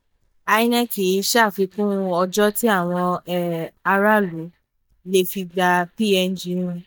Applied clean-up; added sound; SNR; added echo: neural mask model DeepFilterNet 3.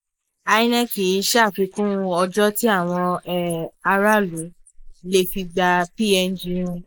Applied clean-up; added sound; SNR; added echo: neural mask model Resemble Enhance denoiser.